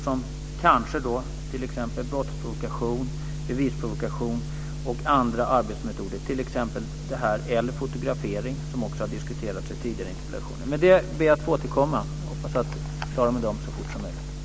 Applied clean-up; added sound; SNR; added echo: none; none; none; none.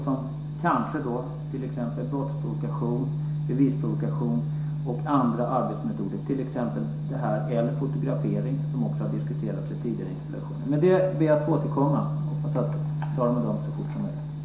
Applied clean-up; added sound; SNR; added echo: none; none; none; reverberation time 0.7 s.